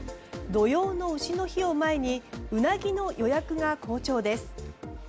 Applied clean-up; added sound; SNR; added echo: none; none; none; none.